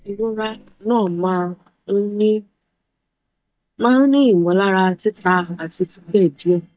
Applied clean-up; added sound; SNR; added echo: neural mask model DeepFilterNet 3.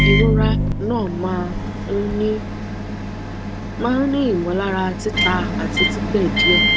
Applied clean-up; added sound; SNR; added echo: none; Microwave oven; -2 dB; none.